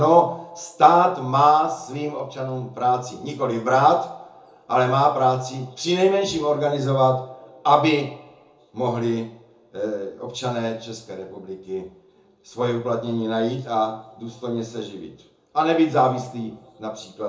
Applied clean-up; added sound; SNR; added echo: none; none; none; reverberation time 0.6 s.